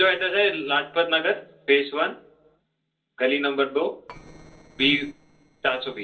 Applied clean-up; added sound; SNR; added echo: neural separator model SepFormer DNS4.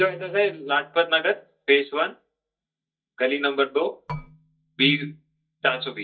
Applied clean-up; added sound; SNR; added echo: neural mask model DeepFilterNet 3.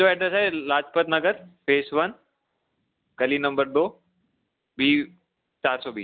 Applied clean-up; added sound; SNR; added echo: none; none; none; none.